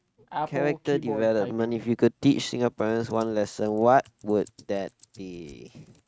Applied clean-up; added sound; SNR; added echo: neural mask model RNNoise.